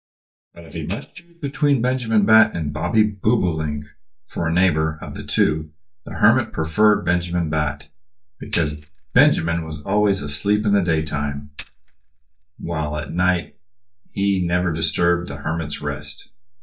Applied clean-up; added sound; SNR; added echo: neural mask model DeepFilterNet 3.